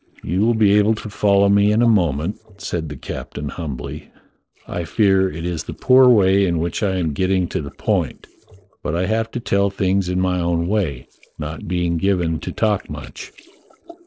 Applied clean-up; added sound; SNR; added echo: neural separator model SepFormer DNS4.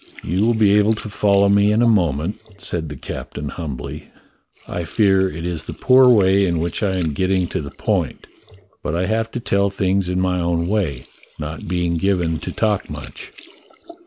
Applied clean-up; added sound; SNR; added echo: none; Sink (filling or washing); 20 dB; none.